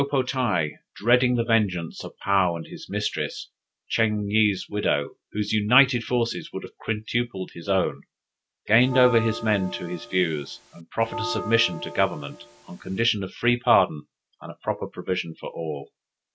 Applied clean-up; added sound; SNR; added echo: none; Bell; 11 dB; none.